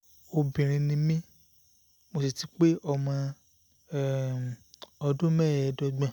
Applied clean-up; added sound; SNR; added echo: none; none; none; none.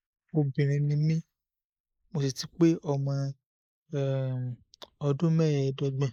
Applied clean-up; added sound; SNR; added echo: neural mask model Resemble Enhance denoiser.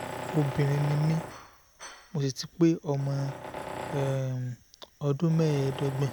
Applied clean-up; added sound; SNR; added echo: none; Tools; 11 dB; none.